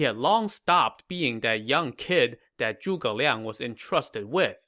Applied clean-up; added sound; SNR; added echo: none; none; none; none.